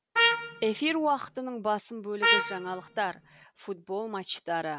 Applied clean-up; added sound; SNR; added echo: none; Trumpet; -3 dB; none.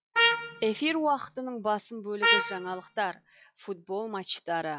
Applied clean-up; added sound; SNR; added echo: classical method log-MMSE.